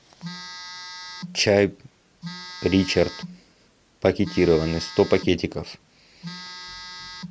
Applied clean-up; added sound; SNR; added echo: none; Telephone; 14 dB; none.